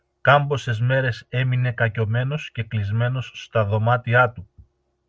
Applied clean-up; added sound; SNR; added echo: none; none; none; none.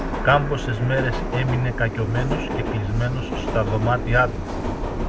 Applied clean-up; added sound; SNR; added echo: none; Subway, metro, underground; 3 dB; none.